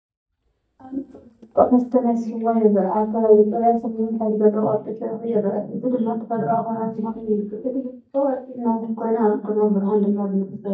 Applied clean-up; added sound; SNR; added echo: neural mask model DeepFilterNet 3.